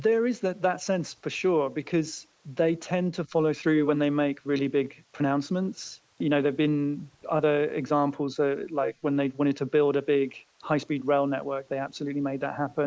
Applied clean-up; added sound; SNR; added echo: neural mask model Resemble Enhance denoiser.